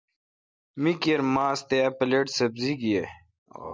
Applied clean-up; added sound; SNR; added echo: none; none; none; none.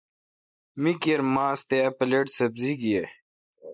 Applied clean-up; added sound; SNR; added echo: neural mask model Resemble Enhance denoiser.